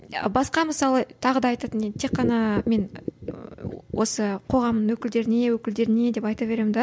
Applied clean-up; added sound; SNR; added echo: none; none; none; none.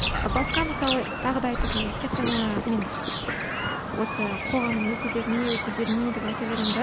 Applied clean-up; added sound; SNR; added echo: none; Bird vocalization, bird call, bird song; -3 dB; none.